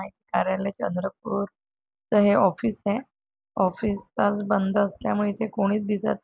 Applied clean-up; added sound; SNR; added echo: none; none; none; none.